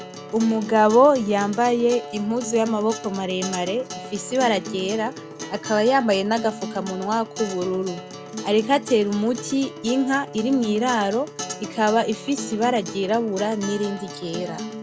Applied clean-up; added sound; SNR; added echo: none; Acoustic guitar; 11 dB; none.